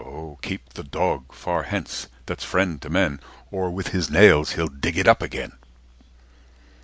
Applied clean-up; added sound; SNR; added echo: none; none; none; none.